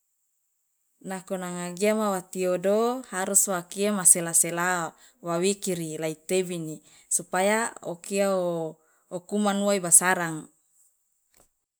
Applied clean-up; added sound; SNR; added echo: none; none; none; none.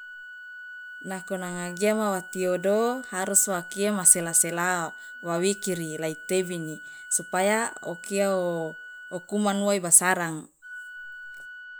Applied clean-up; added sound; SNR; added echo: none; Organ; 15 dB; none.